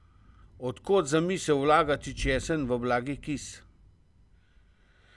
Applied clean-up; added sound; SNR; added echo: none; Thunder / Rain; 15 dB; none.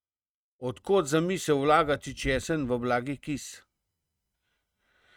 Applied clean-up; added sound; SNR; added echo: neural mask model RNNoise.